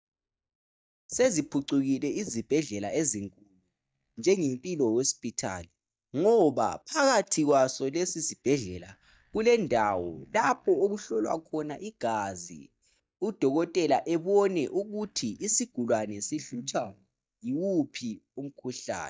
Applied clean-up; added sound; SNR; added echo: neural mask model DeepFilterNet 3.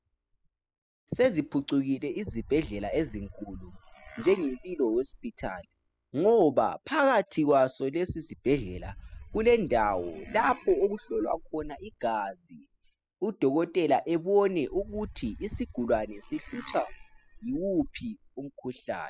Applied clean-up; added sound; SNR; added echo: classical method spectral subtraction.